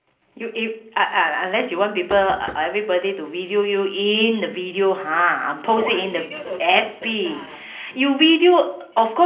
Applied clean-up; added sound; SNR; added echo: none; Knock; 17 dB; reverberation time 0.5 s.